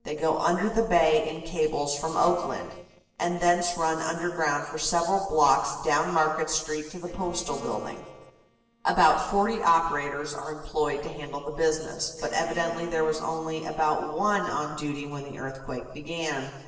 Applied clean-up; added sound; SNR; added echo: neural separator model SepFormer DNS4.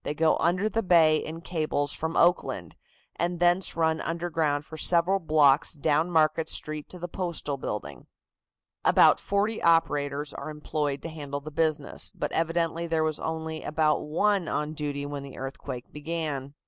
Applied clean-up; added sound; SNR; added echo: none; none; none; none.